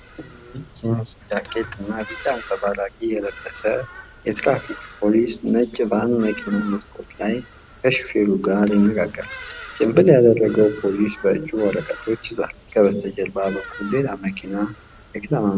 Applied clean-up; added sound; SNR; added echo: none; Bird vocalization, bird call, bird song; 19 dB; none.